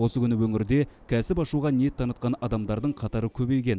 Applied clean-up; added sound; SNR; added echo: none; none; none; none.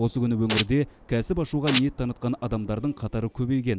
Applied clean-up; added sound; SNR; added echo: none; Domestic sounds, home sounds; 7 dB; none.